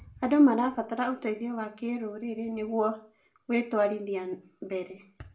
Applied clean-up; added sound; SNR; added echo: none; none; none; reverberation time 0.4 s.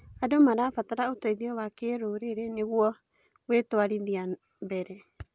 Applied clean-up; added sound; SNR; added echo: none; none; none; none.